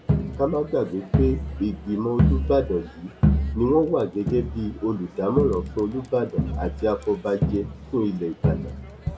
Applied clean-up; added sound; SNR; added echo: none; Crowd; 1 dB; none.